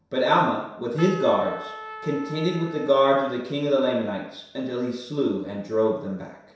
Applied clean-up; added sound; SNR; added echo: none; Trumpet; 15 dB; reverberation time 0.7 s.